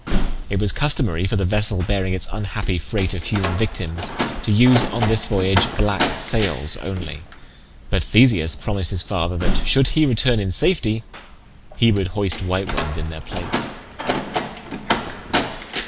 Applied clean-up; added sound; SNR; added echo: none; Slam; 5 dB; none.